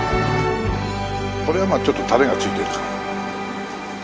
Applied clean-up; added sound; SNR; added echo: none; none; none; none.